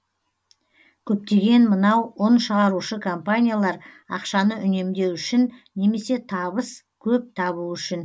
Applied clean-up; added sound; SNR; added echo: none; none; none; none.